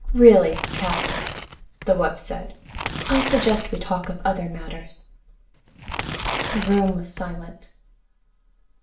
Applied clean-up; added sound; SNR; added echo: none; Tearing; 7 dB; reverberation time 0.4 s.